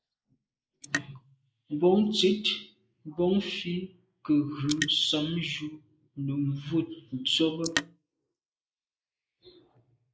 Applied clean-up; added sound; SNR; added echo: neural mask model Resemble Enhance denoiser.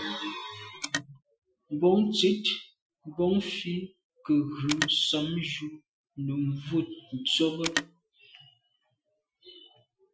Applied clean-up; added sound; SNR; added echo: classical method Wiener filter.